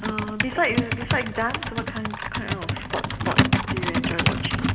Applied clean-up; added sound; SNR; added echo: none; Computer keyboard; -4 dB; reverberation time 2.9 s.